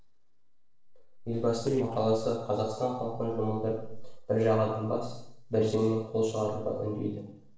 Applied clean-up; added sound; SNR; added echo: neural separator model SepFormer DNS4.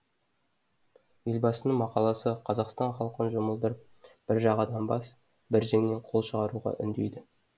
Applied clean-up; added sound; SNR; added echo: none; none; none; none.